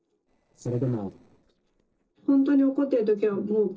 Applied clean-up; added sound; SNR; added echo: neural separator model SepFormer DNS4.